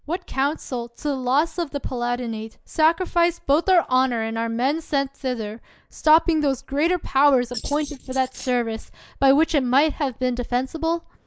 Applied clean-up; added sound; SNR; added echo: neural mask model Resemble Enhance denoiser.